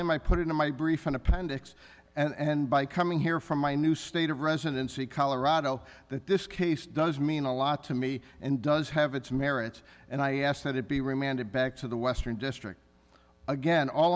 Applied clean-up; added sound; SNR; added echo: none; none; none; none.